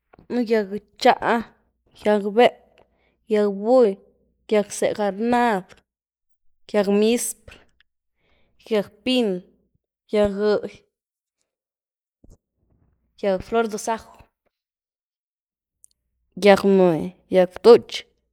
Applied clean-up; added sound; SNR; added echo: neural mask model Resemble Enhance denoiser.